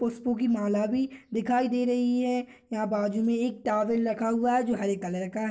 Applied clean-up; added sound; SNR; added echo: none; none; none; none.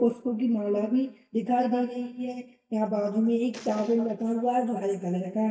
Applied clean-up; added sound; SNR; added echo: neural mask model DeepFilterNet 3.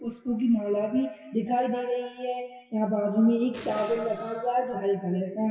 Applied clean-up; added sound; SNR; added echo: classical method WPE with log-MMSE.